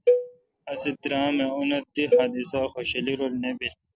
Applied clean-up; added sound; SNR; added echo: none; Cowbell; 0 dB; none.